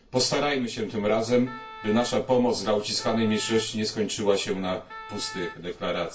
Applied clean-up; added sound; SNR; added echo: none; Wind instrument, woodwind instrument; 16 dB; reverberation time 0.3 s.